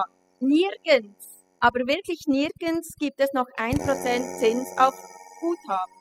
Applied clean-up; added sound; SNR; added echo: classical method spectral subtraction.